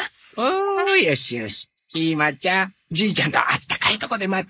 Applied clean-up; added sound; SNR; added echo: neural mask model Resemble Enhance denoiser.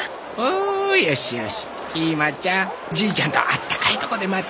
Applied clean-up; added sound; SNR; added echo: none; none; none; none.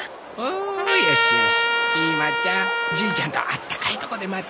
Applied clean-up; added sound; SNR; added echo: none; Trumpet; -5 dB; none.